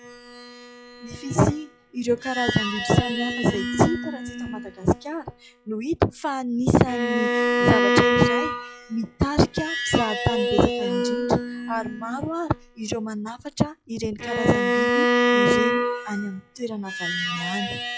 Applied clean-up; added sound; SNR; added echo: classical method log-MMSE.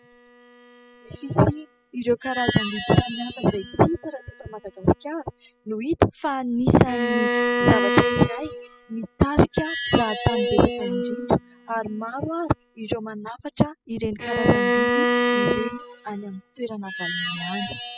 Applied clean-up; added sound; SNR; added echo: classical method spectral subtraction.